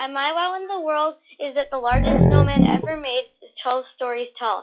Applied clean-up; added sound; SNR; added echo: classical method log-MMSE.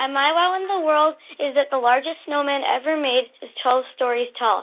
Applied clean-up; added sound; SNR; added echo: none; none; none; none.